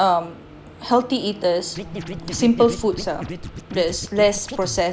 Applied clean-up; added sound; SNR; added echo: none; Scratching (performance technique); 11 dB; none.